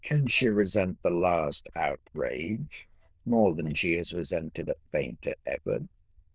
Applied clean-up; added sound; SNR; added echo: neural diffusion model UNIVERSE++.